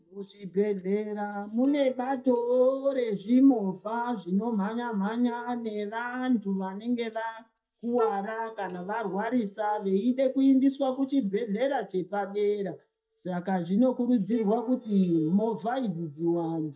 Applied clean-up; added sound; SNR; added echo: neural mask model DeepFilterNet 3.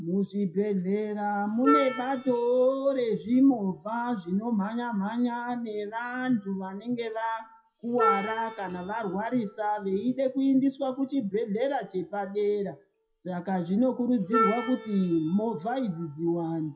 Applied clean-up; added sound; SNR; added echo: classical method WPE with log-MMSE.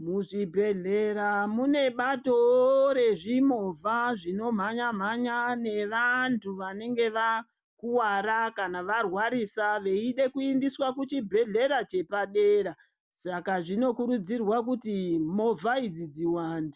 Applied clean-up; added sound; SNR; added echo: none; none; none; none.